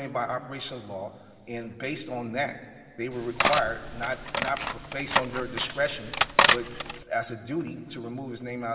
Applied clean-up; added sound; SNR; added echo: none; Cutlery, silverware; -5 dB; reverberation time 2.4 s.